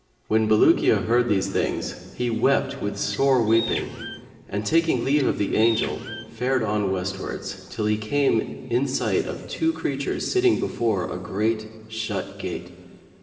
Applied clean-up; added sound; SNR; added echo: none; Bird; 12 dB; reverberation time 2.8 s.